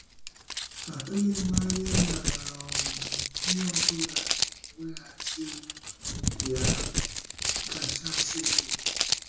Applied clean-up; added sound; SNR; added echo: none; Crumpling, crinkling; -5 dB; reverberation time 0.6 s.